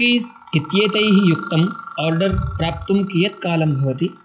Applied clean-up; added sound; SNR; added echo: classical method log-MMSE.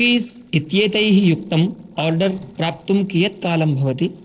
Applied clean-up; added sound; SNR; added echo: neural separator model SepFormer DNS4.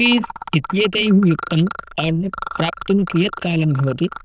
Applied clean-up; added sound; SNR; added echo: neural diffusion model UNIVERSE++.